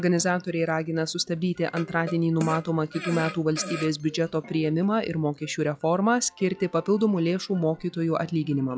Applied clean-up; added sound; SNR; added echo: classical method log-MMSE.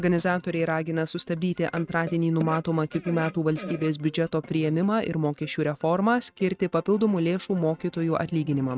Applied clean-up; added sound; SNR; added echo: neural mask model RNNoise.